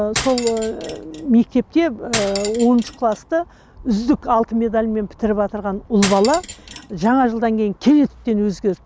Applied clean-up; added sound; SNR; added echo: none; Cutlery, silverware; 11 dB; none.